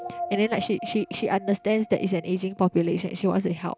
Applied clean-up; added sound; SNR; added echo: none; Guitar; 14 dB; none.